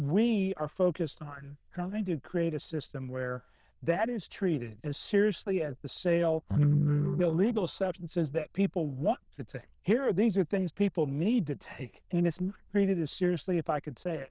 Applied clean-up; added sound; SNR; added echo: neural diffusion model UNIVERSE++.